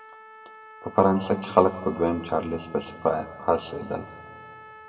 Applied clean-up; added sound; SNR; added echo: none; Trumpet; 19 dB; reverberation time 1.3 s.